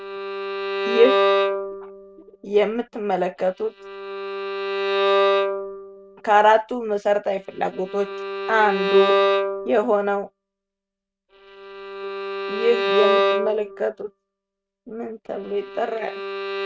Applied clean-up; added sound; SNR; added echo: neural mask model RNNoise.